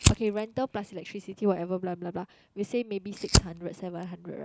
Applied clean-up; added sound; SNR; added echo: none; Fire; -1 dB; none.